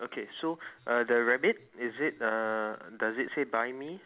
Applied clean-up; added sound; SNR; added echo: none; none; none; none.